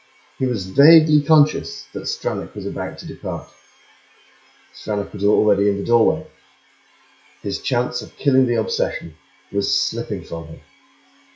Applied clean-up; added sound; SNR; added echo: classical method WPE with log-MMSE.